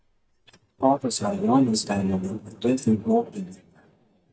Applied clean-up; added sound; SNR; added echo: neural mask model DeepFilterNet 3.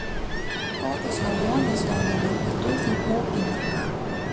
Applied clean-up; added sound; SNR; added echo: none; Ocean; -5 dB; reverberation time 0.2 s.